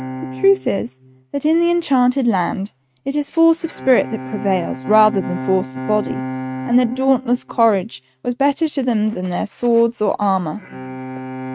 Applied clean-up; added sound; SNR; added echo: neural mask model RNNoise.